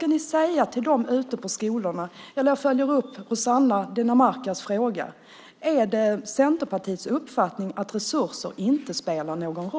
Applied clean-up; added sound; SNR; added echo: none; none; none; none.